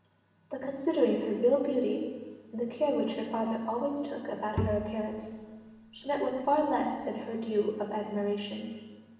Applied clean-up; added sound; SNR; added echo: none; Bowed string instrument; 8 dB; reverberation time 1.2 s.